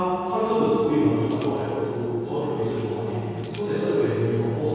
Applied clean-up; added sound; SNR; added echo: none; Chime; 3 dB; reverberation time 2.2 s.